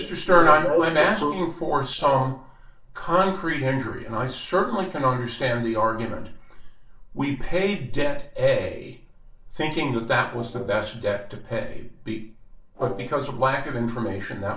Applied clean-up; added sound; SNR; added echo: neural separator model SepFormer DNS4.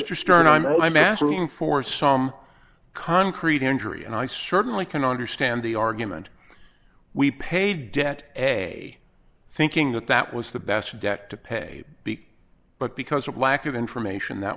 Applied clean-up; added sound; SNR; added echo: none; none; none; none.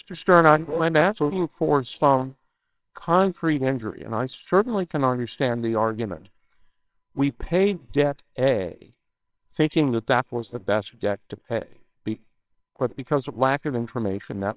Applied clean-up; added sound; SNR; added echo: neural separator model SepFormer WHAMR!.